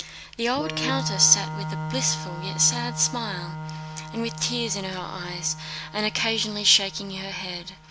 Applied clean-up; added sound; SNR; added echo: none; Organ; 8 dB; none.